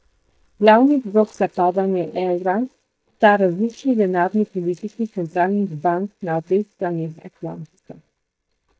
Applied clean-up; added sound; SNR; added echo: neural mask model DeepFilterNet 3.